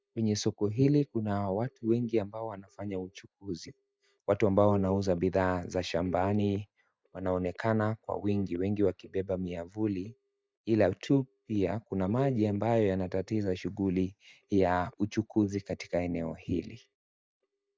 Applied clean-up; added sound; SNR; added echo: neural mask model DeepFilterNet 3.